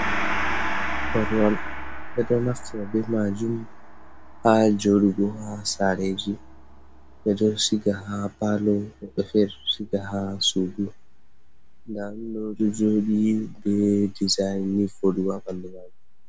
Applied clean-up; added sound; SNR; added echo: none; Gong; 7 dB; none.